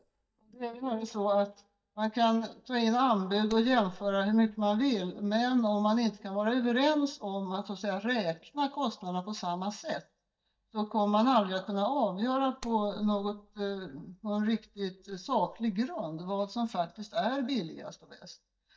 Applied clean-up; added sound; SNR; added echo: neural mask model DeepFilterNet 3.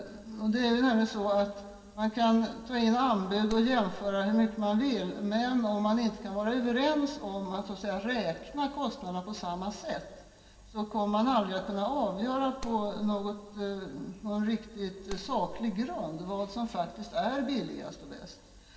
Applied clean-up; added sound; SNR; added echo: none; Clapping; 14 dB; reverberation time 1.8 s.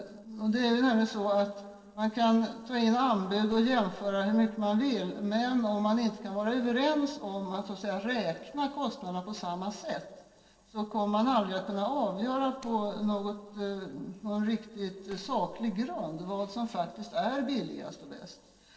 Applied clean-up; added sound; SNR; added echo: neural separator model SepFormer DNS4.